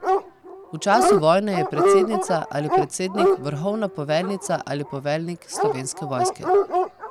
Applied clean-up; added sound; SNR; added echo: none; Dog; -2 dB; none.